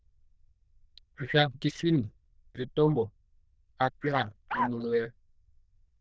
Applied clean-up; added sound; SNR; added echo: neural diffusion model UNIVERSE++.